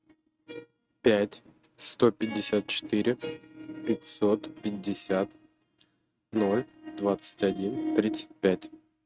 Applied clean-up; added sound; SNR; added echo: neural mask model RNNoise.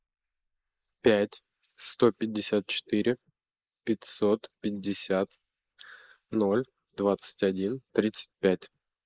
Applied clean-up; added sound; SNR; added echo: neural mask model Resemble Enhance denoiser.